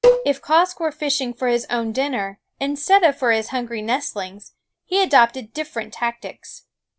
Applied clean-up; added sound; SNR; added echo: neural separator model SepFormer DNS4.